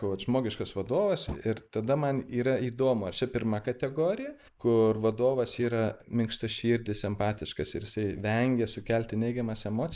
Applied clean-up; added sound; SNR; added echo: neural mask model Resemble Enhance denoiser.